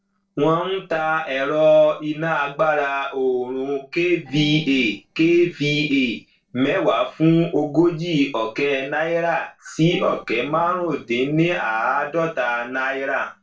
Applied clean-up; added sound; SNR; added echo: neural separator model SepFormer DNS4.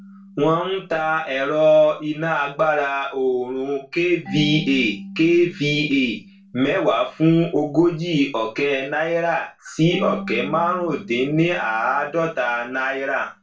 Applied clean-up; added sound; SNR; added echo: none; Marimba, xylophone / Wood; 17 dB; reverberation time 0.3 s.